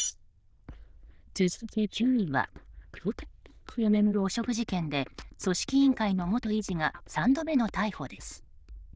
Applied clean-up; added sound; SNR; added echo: neural diffusion model UNIVERSE++.